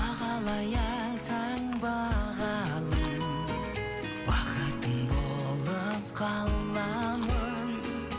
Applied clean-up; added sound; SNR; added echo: none; Chewing, mastication; 19 dB; none.